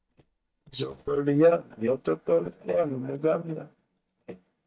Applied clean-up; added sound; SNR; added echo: neural mask model DeepFilterNet 3.